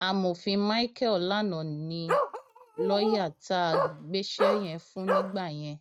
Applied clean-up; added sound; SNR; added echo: neural mask model RNNoise.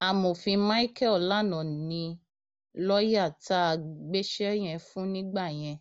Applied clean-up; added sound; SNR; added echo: none; none; none; none.